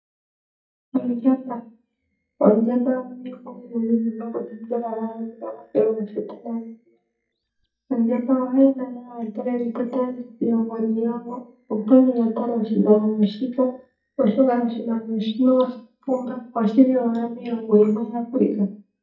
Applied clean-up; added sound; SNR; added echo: neural mask model DeepFilterNet 3.